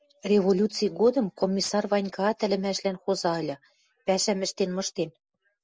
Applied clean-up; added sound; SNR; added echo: none; none; none; none.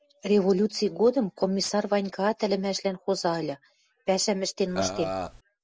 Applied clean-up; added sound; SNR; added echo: none; Burping, eructation; 5 dB; none.